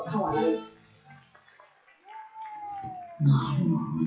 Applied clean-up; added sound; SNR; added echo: classical method WPE with log-MMSE.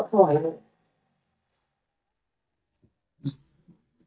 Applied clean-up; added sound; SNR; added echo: neural mask model DeepFilterNet 3.